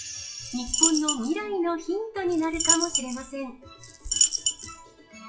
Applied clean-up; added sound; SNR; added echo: classical method WPE with log-MMSE.